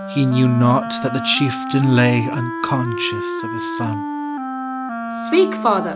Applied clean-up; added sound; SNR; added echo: none; Wind instrument, woodwind instrument; 6 dB; none.